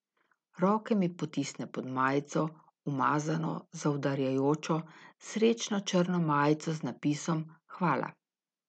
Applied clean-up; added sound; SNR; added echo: none; none; none; none.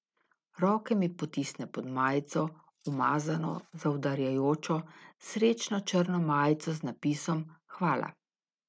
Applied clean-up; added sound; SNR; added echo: neural mask model RNNoise.